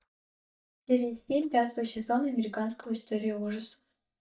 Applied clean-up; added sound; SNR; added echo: neural mask model DeepFilterNet 3.